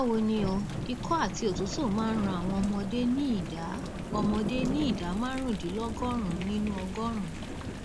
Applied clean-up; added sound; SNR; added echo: none; Thunder / Rain; 4 dB; none.